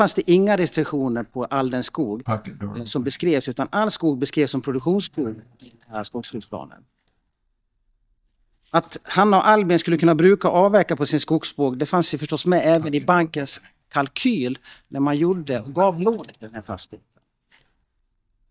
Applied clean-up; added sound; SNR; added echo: neural mask model DeepFilterNet 3.